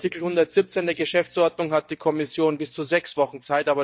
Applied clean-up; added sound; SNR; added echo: neural mask model DeepFilterNet 3.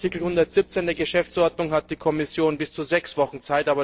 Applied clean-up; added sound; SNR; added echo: neural separator model SepFormer DNS4.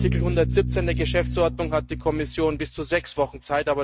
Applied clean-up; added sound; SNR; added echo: neural mask model RNNoise.